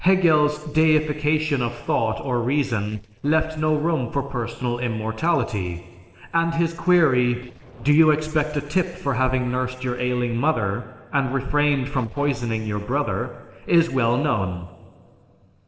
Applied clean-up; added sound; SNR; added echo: neural separator model SepFormer DNS4.